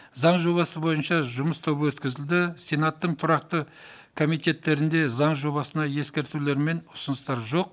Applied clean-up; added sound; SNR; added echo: none; none; none; none.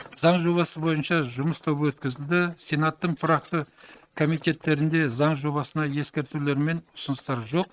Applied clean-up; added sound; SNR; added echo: neural mask model RNNoise.